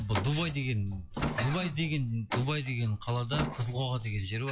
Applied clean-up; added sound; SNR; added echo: classical method log-MMSE.